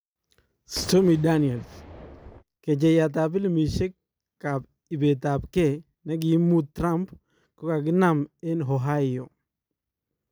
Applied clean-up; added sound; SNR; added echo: none; Boom; 17 dB; none.